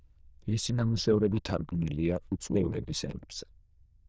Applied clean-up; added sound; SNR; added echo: neural diffusion model UNIVERSE++.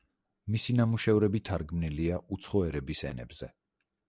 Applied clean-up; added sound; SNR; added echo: none; none; none; none.